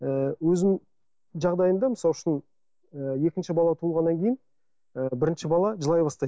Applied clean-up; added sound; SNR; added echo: none; none; none; none.